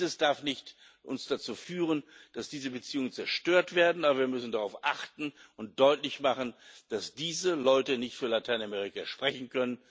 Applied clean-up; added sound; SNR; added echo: none; none; none; none.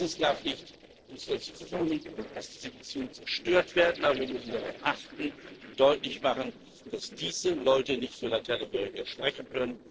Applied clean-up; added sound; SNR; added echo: neural separator model SepFormer DNS4.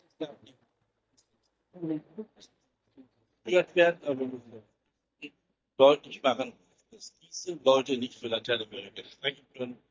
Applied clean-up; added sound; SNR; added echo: neural mask model DeepFilterNet 3.